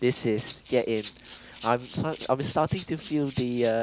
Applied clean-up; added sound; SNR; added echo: none; Rattle (instrument); 19 dB; none.